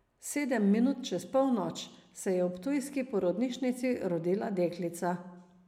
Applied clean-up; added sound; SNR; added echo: none; none; none; none.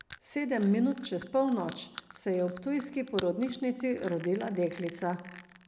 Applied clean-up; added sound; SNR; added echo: none; Crushing; 13 dB; none.